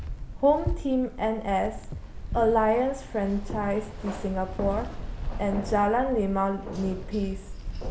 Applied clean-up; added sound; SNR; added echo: none; Keys jangling; 7 dB; none.